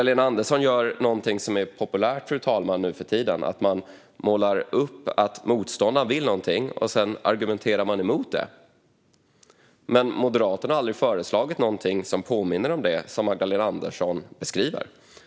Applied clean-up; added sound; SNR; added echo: none; none; none; none.